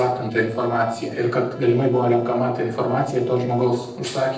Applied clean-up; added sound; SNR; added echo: neural separator model SepFormer DNS4.